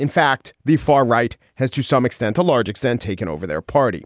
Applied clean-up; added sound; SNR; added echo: none; none; none; none.